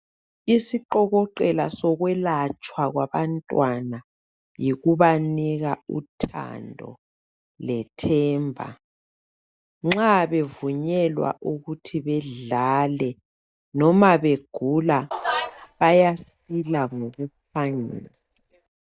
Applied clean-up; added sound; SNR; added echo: neural mask model DeepFilterNet 3.